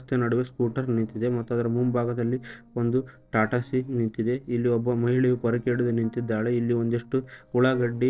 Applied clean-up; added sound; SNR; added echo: neural separator model SepFormer DNS4.